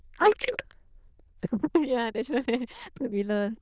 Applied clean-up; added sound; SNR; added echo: neural diffusion model UNIVERSE++.